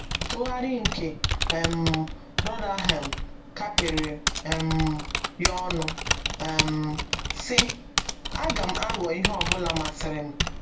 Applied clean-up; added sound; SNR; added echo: none; Typing; -2 dB; reverberation time 0.3 s.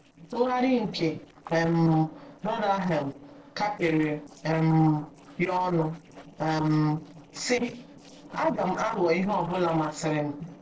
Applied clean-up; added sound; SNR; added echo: neural separator model SepFormer DNS4.